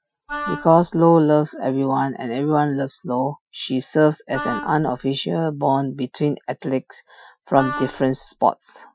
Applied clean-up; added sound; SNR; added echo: classical method Wiener filter.